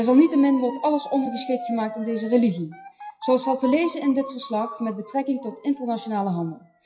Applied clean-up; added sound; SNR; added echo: classical method WPE with log-MMSE.